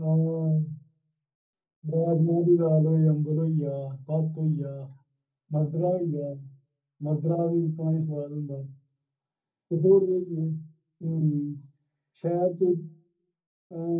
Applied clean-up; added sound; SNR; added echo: none; none; none; reverberation time 0.4 s.